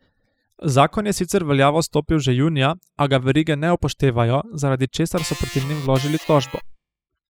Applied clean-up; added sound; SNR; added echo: classical method spectral subtraction.